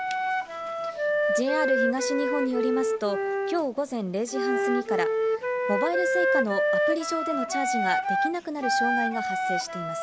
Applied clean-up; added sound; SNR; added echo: none; Wind instrument, woodwind instrument; -4 dB; none.